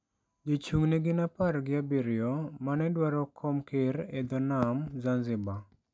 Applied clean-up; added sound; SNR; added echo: none; none; none; none.